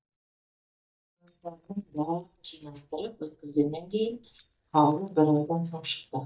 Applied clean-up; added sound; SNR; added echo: neural mask model DeepFilterNet 3.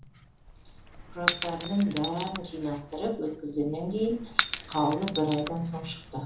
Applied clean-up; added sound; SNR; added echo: none; Shatter / Crushing; 6 dB; reverberation time 1.2 s.